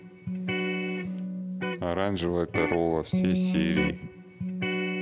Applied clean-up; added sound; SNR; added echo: none; Electric guitar; -1 dB; none.